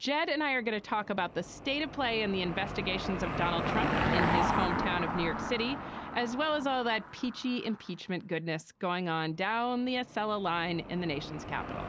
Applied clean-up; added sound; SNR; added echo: none; Car passing by / Engine; 3 dB; none.